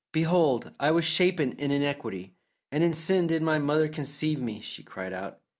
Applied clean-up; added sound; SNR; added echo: none; none; none; none.